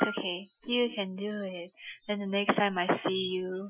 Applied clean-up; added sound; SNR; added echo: classical method Wiener filter.